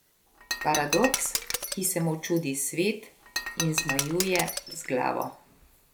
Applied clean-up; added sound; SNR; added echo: none; Shatter; 5 dB; none.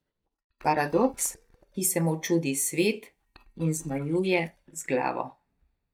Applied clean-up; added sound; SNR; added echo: neural mask model DeepFilterNet 3.